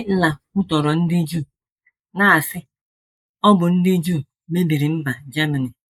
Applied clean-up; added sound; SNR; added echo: neural mask model Resemble Enhance denoiser.